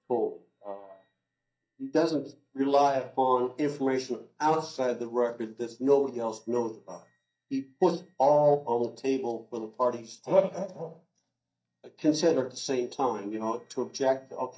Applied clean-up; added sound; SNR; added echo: neural mask model DeepFilterNet 3.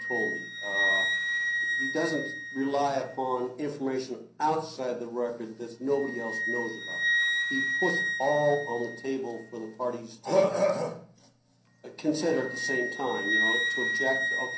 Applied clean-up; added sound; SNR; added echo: none; Wind instrument, woodwind instrument; 1 dB; reverberation time 0.6 s.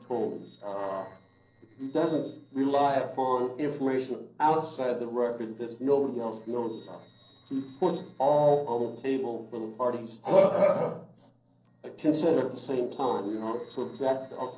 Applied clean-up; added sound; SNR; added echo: neural separator model SepFormer DNS4.